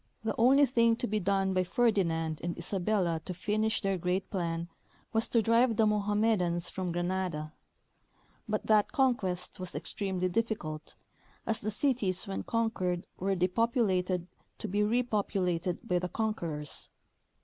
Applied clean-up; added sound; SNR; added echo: none; none; none; none.